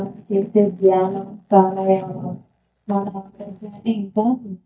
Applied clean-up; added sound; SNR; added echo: neural mask model DeepFilterNet 3.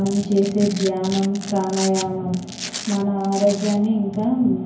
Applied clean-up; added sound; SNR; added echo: none; Domestic sounds, home sounds; 14 dB; reverberation time 0.9 s.